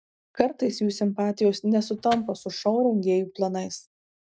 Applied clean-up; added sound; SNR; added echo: neural mask model RNNoise.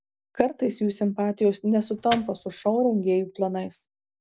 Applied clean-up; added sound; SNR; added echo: none; Microwave oven; 14 dB; none.